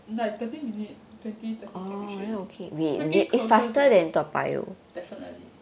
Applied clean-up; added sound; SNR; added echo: none; none; none; none.